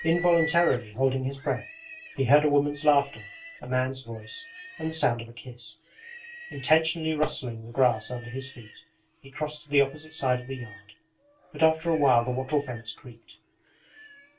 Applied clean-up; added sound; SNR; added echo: none; Livestock, farm animals, working animals; 18 dB; reverberation time 0.2 s.